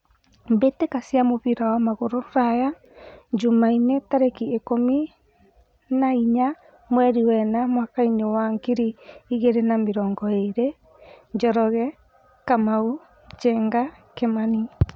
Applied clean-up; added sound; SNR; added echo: none; none; none; none.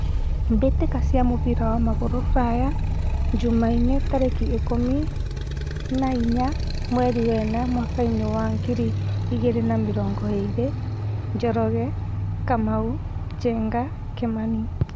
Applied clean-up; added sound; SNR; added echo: none; Motorcycle; -1 dB; none.